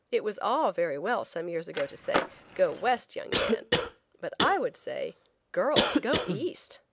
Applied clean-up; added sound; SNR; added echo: none; Skateboard + Cough; 1 dB; none.